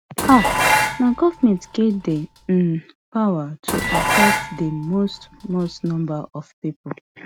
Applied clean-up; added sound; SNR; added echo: none; Dishes, pots, and pans; 2 dB; none.